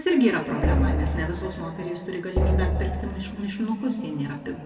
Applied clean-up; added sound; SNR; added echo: none; Drum; -1 dB; reverberation time 2.2 s.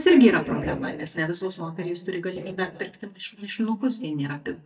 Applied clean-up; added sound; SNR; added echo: neural mask model DeepFilterNet 3.